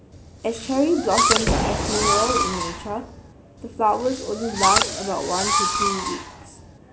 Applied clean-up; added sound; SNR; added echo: none; Boom + Fireworks; -1 dB; none.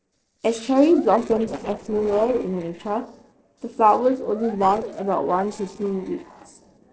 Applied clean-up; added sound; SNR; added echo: neural separator model SepFormer DNS4.